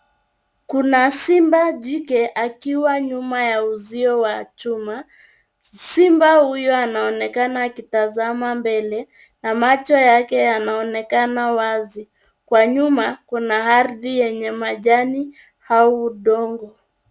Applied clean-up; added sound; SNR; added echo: none; none; none; none.